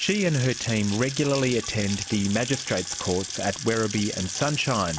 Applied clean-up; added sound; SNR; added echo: none; Sink (filling or washing) / Water tap, faucet / Splash, splatter; 9 dB; none.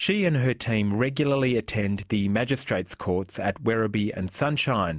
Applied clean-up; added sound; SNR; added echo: none; none; none; none.